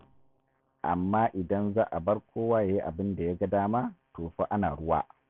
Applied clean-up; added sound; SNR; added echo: none; none; none; none.